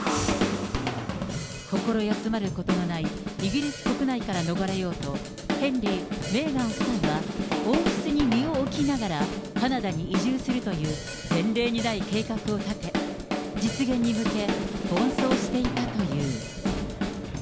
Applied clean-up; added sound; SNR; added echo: none; Drum kit; 2 dB; none.